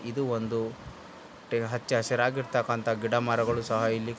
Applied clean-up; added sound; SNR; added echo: none; none; none; none.